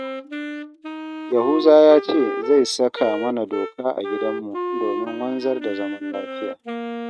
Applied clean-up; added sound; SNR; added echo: neural mask model RNNoise.